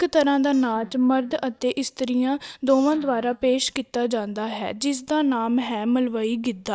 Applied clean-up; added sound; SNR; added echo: neural mask model DeepFilterNet 3.